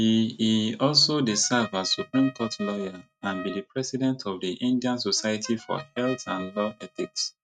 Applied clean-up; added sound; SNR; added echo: neural mask model RNNoise.